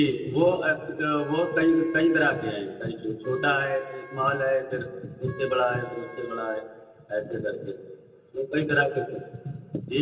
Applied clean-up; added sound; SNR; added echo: none; Wind instrument, woodwind instrument; 18 dB; reverberation time 2.2 s.